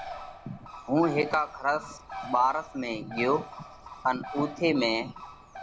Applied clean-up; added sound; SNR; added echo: none; Bird; 13 dB; none.